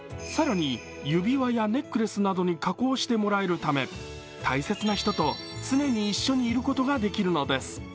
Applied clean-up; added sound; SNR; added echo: none; none; none; none.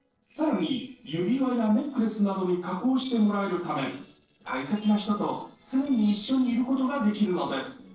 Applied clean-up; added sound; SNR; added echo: neural separator model SepFormer DNS4.